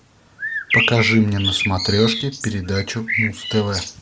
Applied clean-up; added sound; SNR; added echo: none; Bird; 3 dB; none.